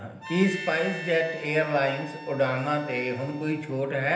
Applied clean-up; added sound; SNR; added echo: none; Harmonica; 13 dB; reverberation time 0.9 s.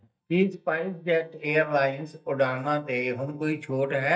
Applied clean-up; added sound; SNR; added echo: neural mask model DeepFilterNet 3.